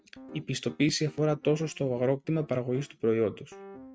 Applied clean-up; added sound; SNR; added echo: neural mask model RNNoise.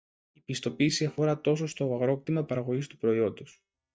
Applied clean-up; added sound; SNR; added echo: neural mask model DeepFilterNet 3.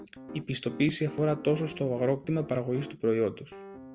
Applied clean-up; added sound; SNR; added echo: none; Piano; 15 dB; none.